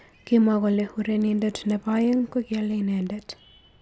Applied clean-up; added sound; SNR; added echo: none; none; none; none.